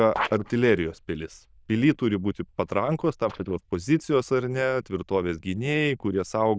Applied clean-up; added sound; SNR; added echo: neural diffusion model UNIVERSE++.